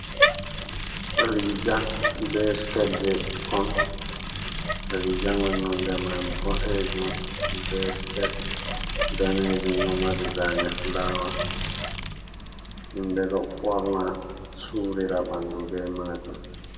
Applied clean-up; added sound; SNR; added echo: none; Bicycle; 0 dB; reverberation time 1.7 s.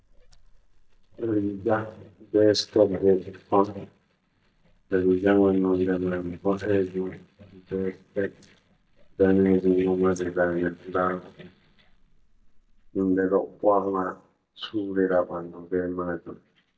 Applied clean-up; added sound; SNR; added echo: neural mask model DeepFilterNet 3.